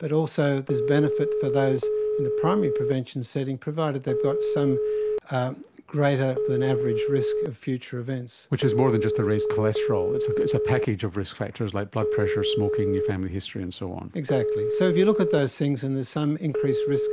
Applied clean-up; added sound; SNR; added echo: none; Telephone; 1 dB; none.